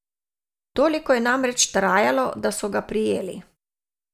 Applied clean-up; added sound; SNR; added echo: none; none; none; none.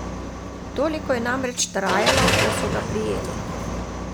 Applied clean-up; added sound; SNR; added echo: none; Car; -1 dB; none.